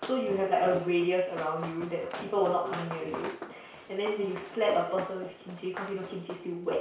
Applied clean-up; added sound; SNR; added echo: none; Run; 13 dB; reverberation time 0.6 s.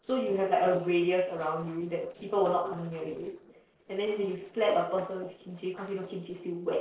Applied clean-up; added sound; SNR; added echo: neural separator model SepFormer DNS4.